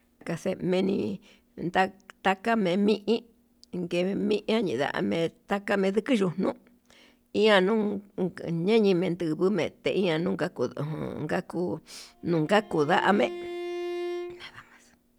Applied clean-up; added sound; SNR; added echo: none; Bowed string instrument; 9 dB; none.